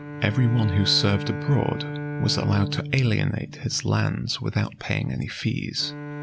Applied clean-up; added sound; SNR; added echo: none; Bowed string instrument; 9 dB; none.